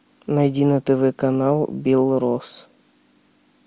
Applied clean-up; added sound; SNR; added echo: none; none; none; none.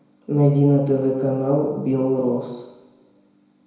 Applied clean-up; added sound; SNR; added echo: none; none; none; reverberation time 1.0 s.